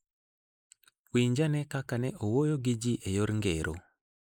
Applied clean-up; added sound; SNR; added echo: neural mask model Resemble Enhance denoiser.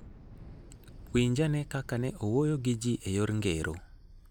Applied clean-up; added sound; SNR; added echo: none; Thunder / Explosion; 18 dB; none.